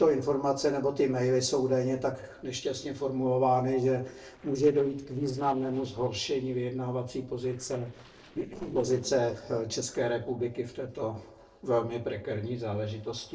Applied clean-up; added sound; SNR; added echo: neural separator model SepFormer DNS4.